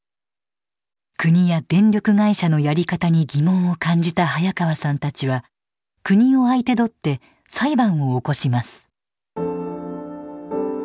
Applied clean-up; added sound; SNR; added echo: none; none; none; none.